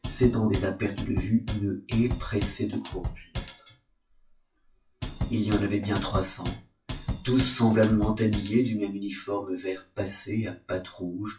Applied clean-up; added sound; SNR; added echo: classical method WPE with log-MMSE.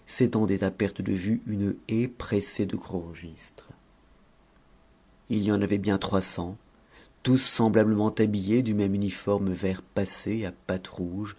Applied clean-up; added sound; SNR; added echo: none; none; none; none.